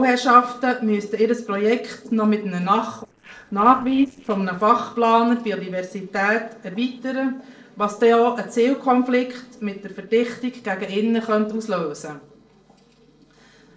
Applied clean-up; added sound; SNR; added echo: neural separator model SepFormer DNS4.